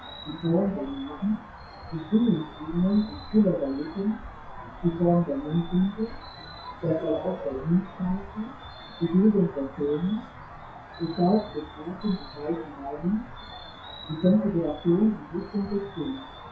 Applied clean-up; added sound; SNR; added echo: classical method WPE with log-MMSE.